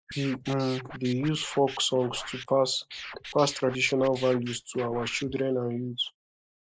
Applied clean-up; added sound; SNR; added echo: neural mask model Resemble Enhance denoiser.